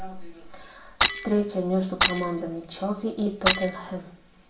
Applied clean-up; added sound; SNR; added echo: none; Shatter; -1 dB; reverberation time 0.5 s.